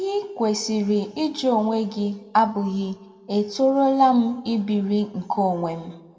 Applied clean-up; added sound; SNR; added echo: none; none; none; reverberation time 0.9 s.